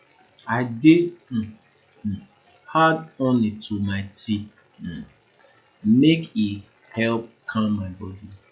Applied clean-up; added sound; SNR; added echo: classical method log-MMSE.